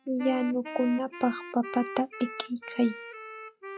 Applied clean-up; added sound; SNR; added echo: classical method log-MMSE.